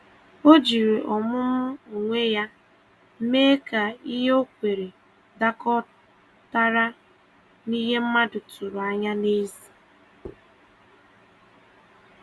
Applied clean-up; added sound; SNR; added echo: none; none; none; none.